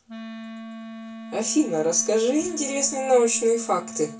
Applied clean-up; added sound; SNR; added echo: none; Wind instrument, woodwind instrument; 14 dB; reverberation time 0.2 s.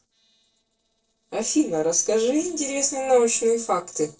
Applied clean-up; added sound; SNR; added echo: neural separator model SepFormer DNS4.